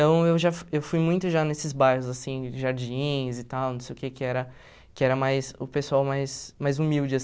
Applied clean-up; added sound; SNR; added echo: none; none; none; none.